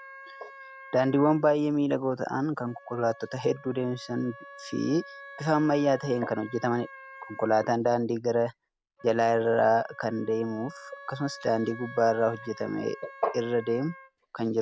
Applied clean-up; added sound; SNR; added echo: none; Wind instrument, woodwind instrument; 19 dB; none.